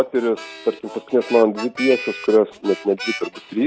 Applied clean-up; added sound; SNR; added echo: none; Harmonica; 13 dB; none.